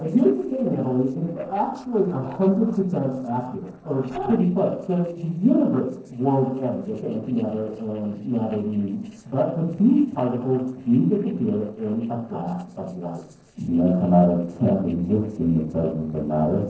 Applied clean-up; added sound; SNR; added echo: neural separator model SepFormer DNS4.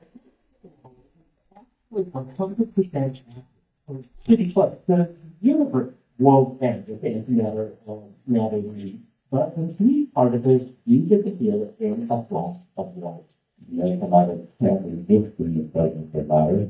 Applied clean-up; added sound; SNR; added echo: neural mask model DeepFilterNet 3.